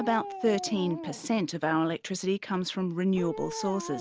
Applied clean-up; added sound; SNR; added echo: none; Dog; 12 dB; none.